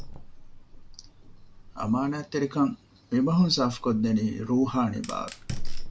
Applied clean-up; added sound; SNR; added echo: none; Fire; 7 dB; none.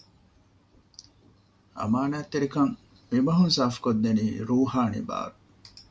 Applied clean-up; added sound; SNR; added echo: none; none; none; none.